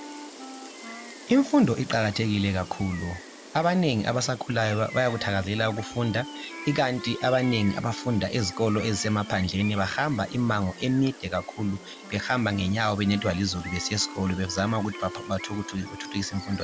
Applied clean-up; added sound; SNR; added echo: none; Gull, seagull + Wind instrument, woodwind instrument; 14 dB; none.